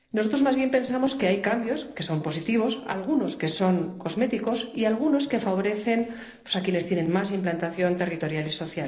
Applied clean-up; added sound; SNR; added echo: neural separator model SepFormer DNS4.